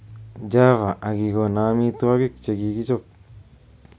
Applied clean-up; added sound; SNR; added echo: none; none; none; none.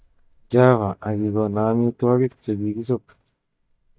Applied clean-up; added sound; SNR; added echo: neural mask model DeepFilterNet 3.